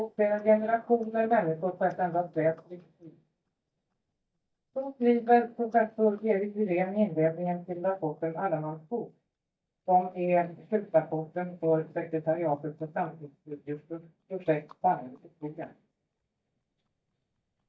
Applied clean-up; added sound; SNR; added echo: neural mask model DeepFilterNet 3.